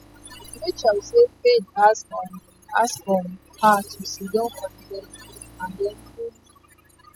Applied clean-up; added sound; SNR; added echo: classical method spectral subtraction.